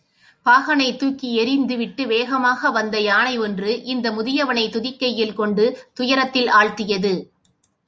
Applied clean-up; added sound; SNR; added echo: none; none; none; none.